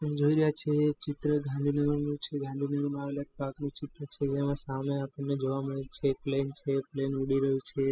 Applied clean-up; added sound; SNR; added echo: classical method spectral subtraction.